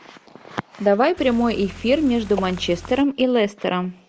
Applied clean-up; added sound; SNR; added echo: none; Car; 17 dB; none.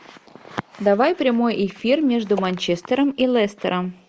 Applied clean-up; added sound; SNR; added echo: none; none; none; none.